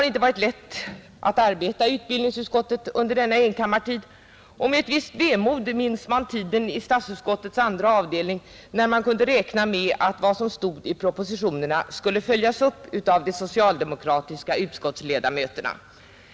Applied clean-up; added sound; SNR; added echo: none; none; none; none.